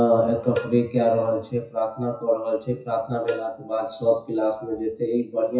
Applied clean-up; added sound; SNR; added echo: classical method WPE with log-MMSE.